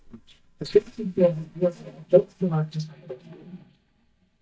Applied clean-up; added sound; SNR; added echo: neural mask model DeepFilterNet 3.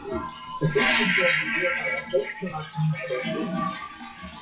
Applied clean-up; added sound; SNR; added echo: classical method WPE with log-MMSE.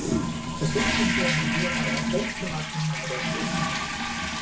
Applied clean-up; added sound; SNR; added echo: none; Toilet flush; -5 dB; reverberation time 0.4 s.